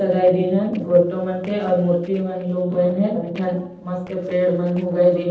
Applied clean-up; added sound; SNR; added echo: neural separator model SepFormer DNS4.